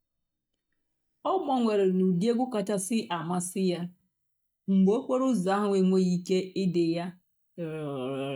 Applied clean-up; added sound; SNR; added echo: neural mask model DeepFilterNet 3.